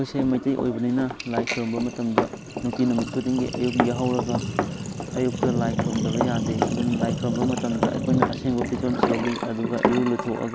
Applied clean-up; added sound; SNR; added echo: none; Sink (filling or washing) + Run; 1 dB; none.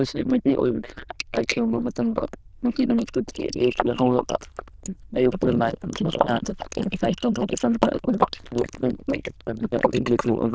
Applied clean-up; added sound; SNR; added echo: neural diffusion model UNIVERSE++.